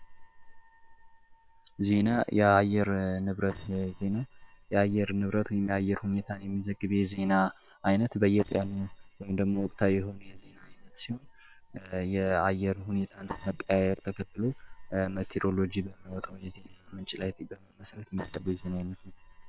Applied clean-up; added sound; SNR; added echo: neural separator model SepFormer WHAM!.